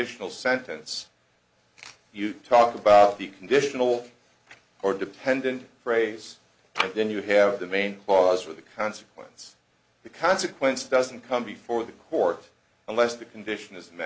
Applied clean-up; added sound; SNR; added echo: none; none; none; none.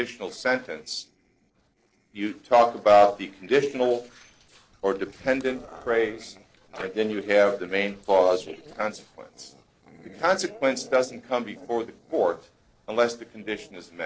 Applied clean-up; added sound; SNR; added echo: neural separator model SepFormer DNS4.